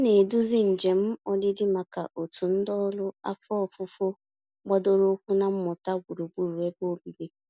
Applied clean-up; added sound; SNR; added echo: none; none; none; none.